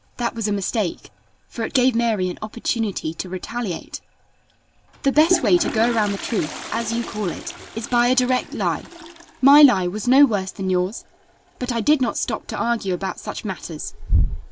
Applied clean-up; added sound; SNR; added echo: none; Toilet flush; 9 dB; none.